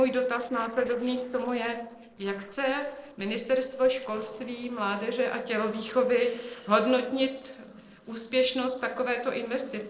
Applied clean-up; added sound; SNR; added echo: neural separator model SepFormer DNS4.